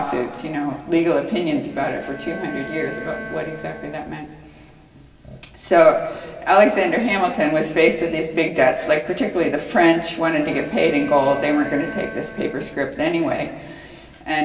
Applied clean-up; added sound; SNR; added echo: none; Bowed string instrument; 16 dB; reverberation time 2.2 s.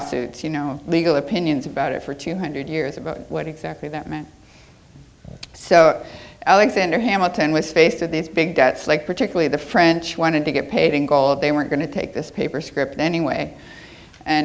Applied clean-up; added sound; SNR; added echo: none; none; none; none.